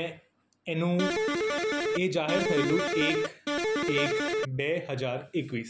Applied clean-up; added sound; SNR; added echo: none; Electric guitar; -3 dB; none.